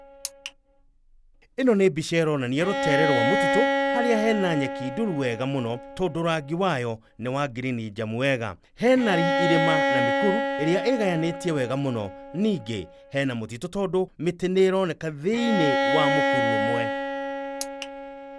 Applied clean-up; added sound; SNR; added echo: none; Bowed string instrument; 2 dB; none.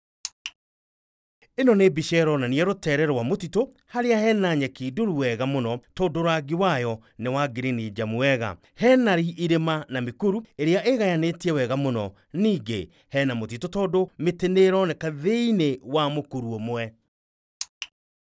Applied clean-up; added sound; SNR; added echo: none; none; none; none.